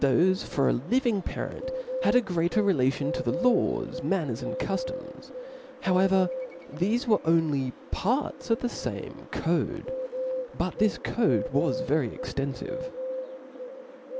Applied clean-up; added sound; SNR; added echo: none; Bird; 8 dB; none.